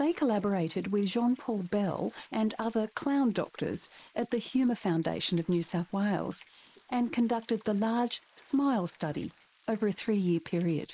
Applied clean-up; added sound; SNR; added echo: neural mask model Resemble Enhance denoiser.